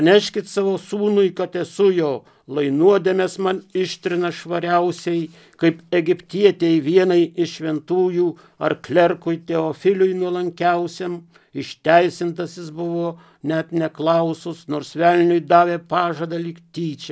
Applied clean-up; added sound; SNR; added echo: none; none; none; none.